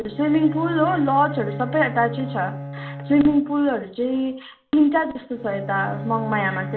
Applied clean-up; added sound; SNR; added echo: none; Bowed string instrument; 11 dB; reverberation time 0.4 s.